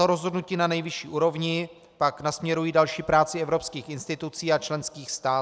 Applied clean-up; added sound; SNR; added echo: none; none; none; none.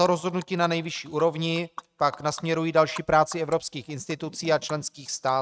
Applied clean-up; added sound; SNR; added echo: neural mask model RNNoise.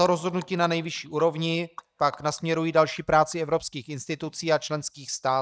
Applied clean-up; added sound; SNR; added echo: neural mask model DeepFilterNet 3.